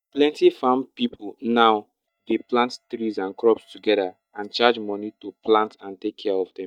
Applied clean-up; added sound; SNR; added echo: neural mask model DeepFilterNet 3.